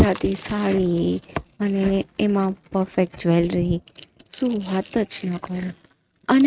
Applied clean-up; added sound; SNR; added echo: neural mask model RNNoise.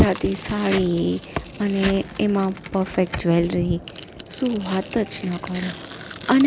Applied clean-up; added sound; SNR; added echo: none; Tearing; 14 dB; none.